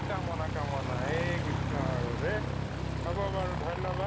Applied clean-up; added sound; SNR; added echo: none; Aircraft; -4 dB; none.